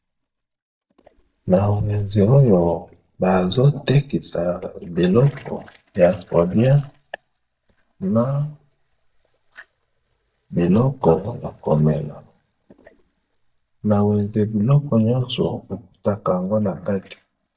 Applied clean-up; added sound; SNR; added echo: neural mask model DeepFilterNet 3.